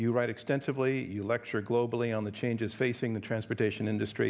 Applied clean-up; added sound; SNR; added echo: none; none; none; none.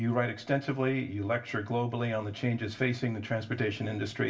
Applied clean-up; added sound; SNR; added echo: none; none; none; reverberation time 0.2 s.